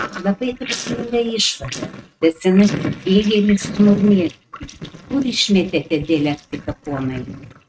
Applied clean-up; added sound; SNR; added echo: neural mask model RNNoise.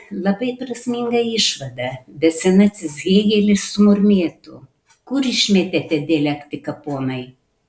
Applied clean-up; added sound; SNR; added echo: none; none; none; none.